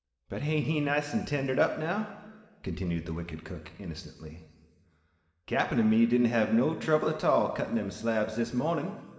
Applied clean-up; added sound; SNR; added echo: none; none; none; reverberation time 1.7 s.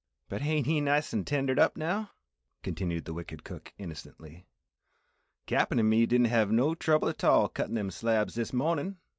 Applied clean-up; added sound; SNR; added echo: none; none; none; none.